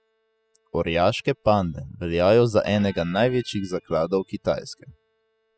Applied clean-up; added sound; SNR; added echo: classical method spectral subtraction.